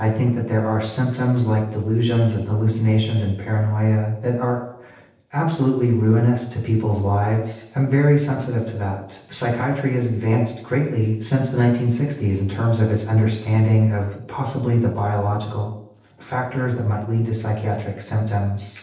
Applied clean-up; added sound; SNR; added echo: neural separator model SepFormer DNS4.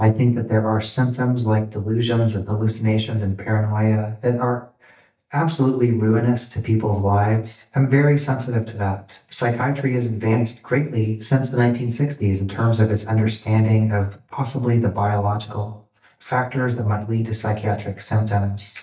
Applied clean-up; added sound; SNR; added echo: neural mask model DeepFilterNet 3.